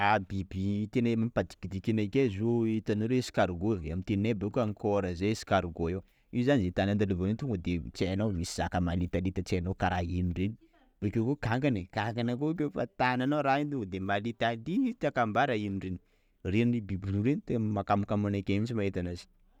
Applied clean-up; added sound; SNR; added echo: none; none; none; none.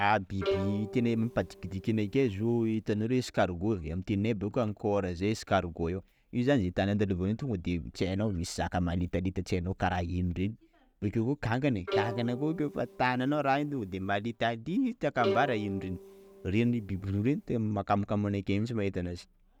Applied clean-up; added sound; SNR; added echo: none; Bowed string instrument; 9 dB; none.